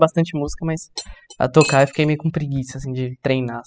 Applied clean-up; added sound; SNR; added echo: classical method spectral subtraction.